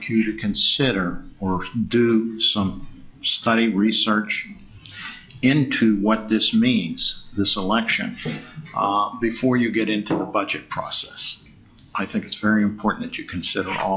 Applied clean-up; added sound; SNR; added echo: classical method log-MMSE.